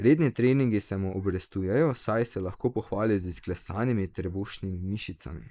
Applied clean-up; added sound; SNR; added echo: neural mask model Resemble Enhance denoiser.